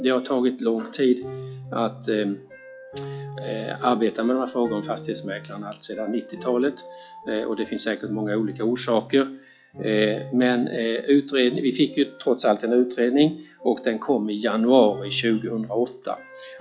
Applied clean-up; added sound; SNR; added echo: classical method log-MMSE.